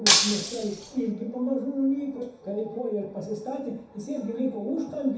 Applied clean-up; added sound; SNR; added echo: none; Shatter; -5 dB; reverberation time 0.7 s.